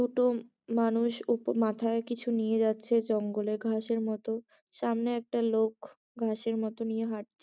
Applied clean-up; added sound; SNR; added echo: none; none; none; none.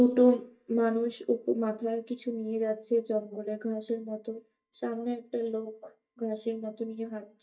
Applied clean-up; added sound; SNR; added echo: neural mask model DeepFilterNet 3.